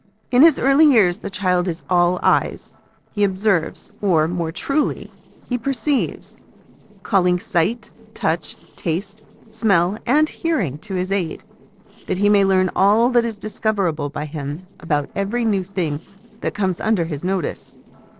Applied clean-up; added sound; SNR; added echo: neural separator model SepFormer DNS4.